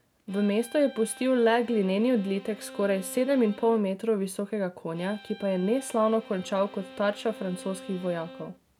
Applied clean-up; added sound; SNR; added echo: none; Bowed string instrument; 19 dB; none.